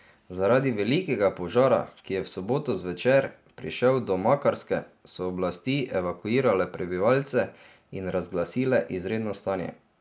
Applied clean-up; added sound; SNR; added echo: none; none; none; none.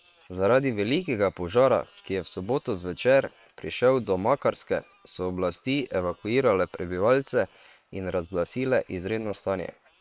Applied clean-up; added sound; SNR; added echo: neural separator model SepFormer WHAM!.